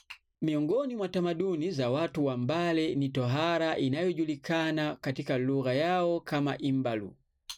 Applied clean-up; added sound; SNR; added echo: none; none; none; none.